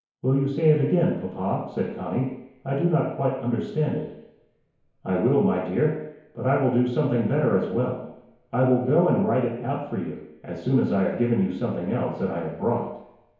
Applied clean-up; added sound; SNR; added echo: none; none; none; reverberation time 1.0 s.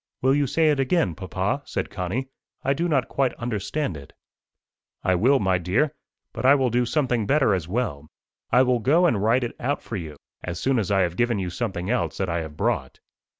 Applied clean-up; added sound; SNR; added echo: none; none; none; none.